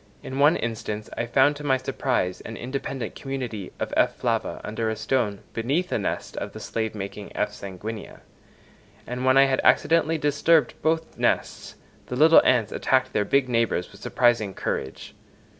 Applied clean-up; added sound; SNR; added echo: none; none; none; none.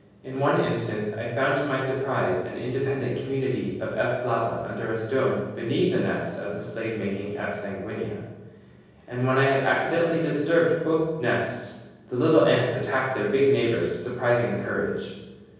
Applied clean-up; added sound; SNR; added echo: none; none; none; reverberation time 1.3 s.